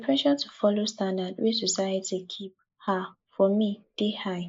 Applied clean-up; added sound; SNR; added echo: neural mask model Resemble Enhance denoiser.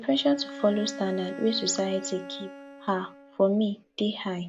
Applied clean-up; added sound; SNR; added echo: none; Bowed string instrument; 14 dB; none.